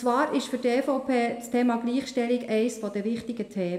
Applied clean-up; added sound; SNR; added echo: none; none; none; reverberation time 1.5 s.